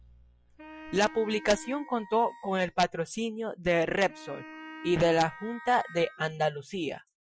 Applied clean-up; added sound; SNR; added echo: classical method Wiener filter.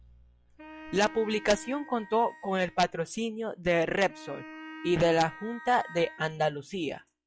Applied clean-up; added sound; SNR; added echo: classical method log-MMSE.